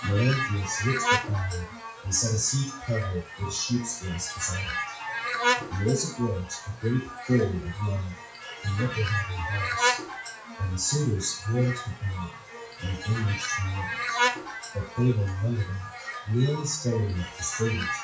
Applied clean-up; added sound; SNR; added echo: classical method WPE with log-MMSE.